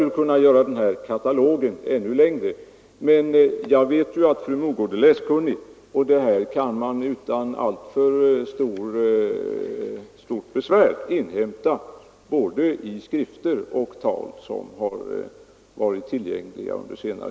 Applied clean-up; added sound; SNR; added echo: none; none; none; none.